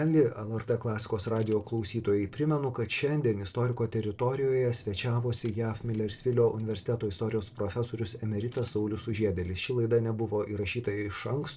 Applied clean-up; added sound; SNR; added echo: neural separator model SepFormer DNS4.